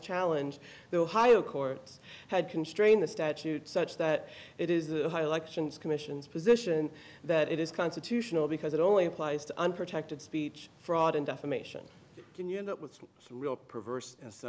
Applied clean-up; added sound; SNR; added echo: none; none; none; none.